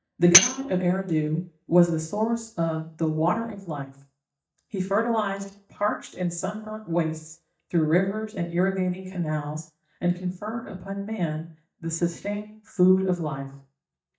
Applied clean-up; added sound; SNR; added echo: neural mask model DeepFilterNet 3.